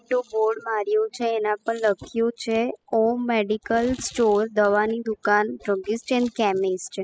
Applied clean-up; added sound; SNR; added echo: classical method spectral subtraction.